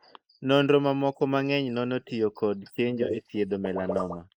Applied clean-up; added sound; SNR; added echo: neural mask model Resemble Enhance denoiser.